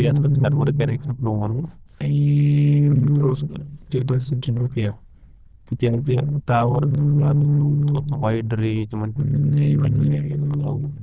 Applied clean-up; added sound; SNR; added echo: neural diffusion model UNIVERSE++.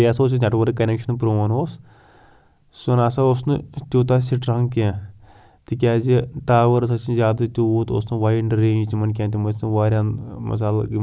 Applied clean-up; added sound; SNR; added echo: none; none; none; none.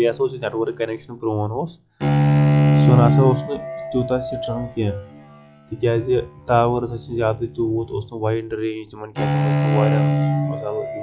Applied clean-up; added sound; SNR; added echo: classical method log-MMSE.